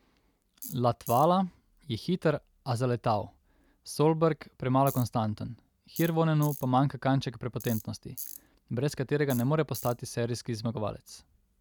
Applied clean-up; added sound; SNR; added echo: none; Tools; 19 dB; none.